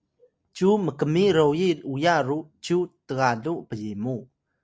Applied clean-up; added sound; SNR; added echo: none; none; none; none.